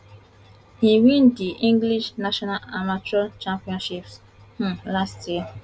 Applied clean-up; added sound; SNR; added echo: none; none; none; none.